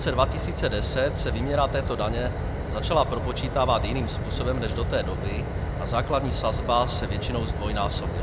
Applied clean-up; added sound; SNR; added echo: none; Fire; 1 dB; none.